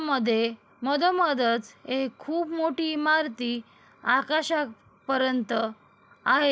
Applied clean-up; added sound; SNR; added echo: none; none; none; none.